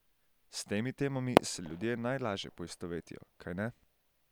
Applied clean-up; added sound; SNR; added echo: none; Fireworks; 1 dB; none.